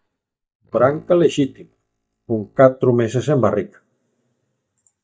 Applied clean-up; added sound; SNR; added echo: neural mask model DeepFilterNet 3.